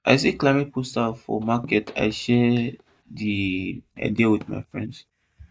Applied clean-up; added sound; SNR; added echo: neural mask model DeepFilterNet 3.